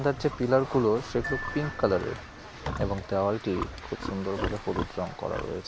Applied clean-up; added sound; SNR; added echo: none; Glockenspiel + Livestock, farm animals, working animals; 9 dB; none.